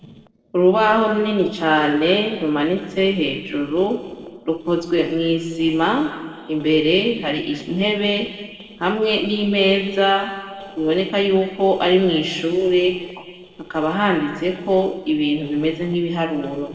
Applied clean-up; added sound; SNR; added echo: neural separator model SepFormer DNS4.